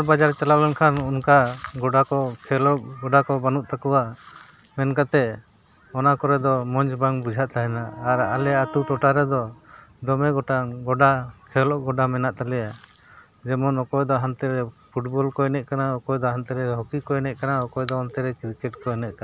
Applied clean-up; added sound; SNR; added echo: none; none; none; none.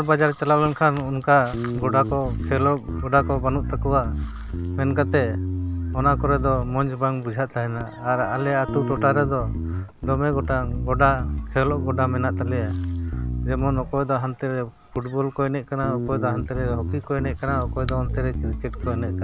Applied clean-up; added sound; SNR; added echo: none; Bass guitar; 4 dB; none.